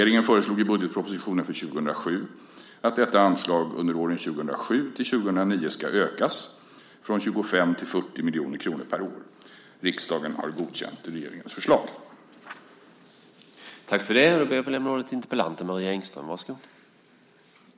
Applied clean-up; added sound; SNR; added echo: none; none; none; none.